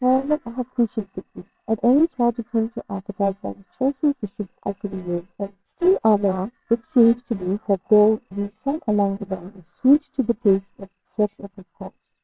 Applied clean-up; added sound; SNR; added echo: neural separator model SepFormer WHAMR!.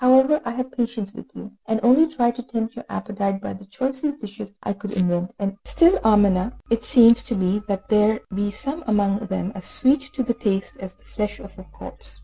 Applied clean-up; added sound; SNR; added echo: none; none; none; none.